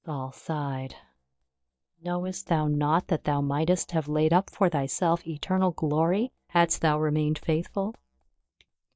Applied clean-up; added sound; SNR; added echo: neural mask model DeepFilterNet 3.